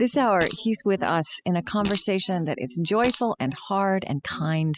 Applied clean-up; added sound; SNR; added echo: classical method spectral subtraction.